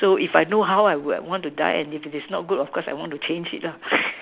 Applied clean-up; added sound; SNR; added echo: none; none; none; none.